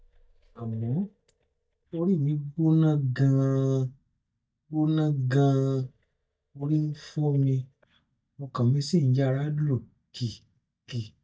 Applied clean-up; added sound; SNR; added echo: neural mask model DeepFilterNet 3.